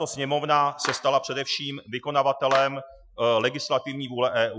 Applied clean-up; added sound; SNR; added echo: classical method Wiener filter.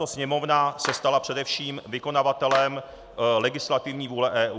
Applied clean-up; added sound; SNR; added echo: none; Clapping; 11 dB; none.